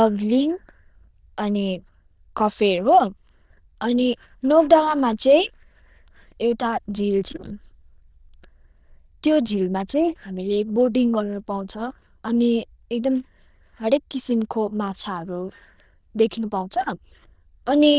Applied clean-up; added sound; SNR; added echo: neural diffusion model UNIVERSE++.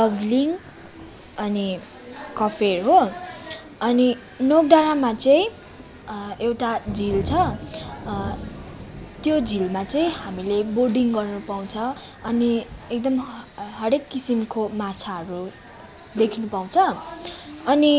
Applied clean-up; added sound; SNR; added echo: none; Thunder; 17 dB; none.